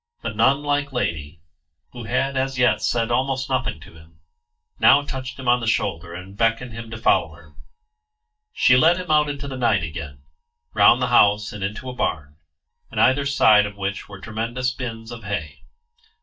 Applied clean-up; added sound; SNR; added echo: neural mask model DeepFilterNet 3.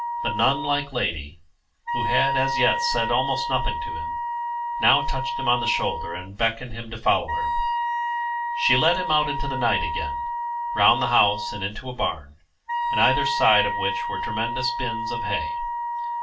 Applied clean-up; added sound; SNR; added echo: none; Wind instrument, woodwind instrument; 2 dB; reverberation time 0.2 s.